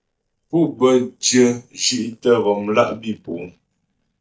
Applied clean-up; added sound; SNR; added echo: neural mask model DeepFilterNet 3.